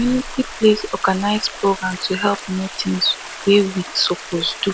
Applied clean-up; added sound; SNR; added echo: none; Stream; 13 dB; none.